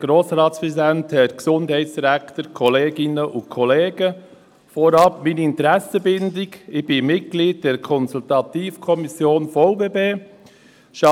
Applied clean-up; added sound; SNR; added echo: none; none; none; none.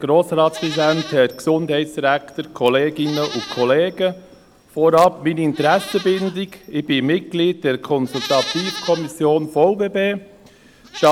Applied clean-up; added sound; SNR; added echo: none; Livestock, farm animals, working animals; 16 dB; none.